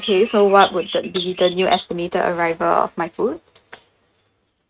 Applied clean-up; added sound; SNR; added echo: neural mask model RNNoise.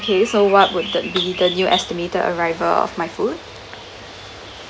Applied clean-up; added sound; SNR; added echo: none; Bird; 11 dB; none.